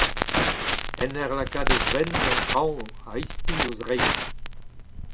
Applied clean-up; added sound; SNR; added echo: none; Crackle; -4 dB; none.